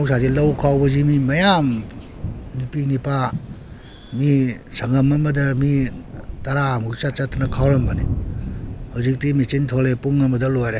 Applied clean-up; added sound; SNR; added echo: none; Thunder; 10 dB; none.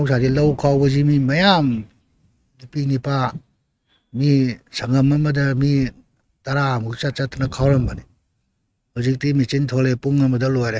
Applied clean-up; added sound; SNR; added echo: neural mask model RNNoise.